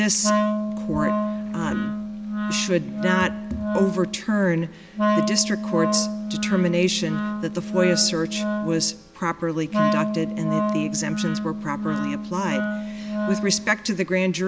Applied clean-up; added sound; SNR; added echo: none; Wind instrument, woodwind instrument; 1 dB; none.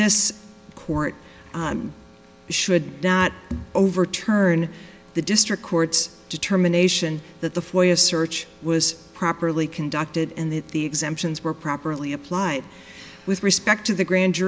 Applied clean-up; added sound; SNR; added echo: none; none; none; none.